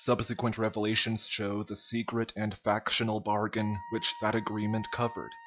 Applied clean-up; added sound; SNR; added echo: classical method log-MMSE.